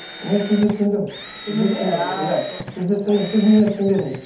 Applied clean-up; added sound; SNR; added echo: none; Drill; 15 dB; reverberation time 0.6 s.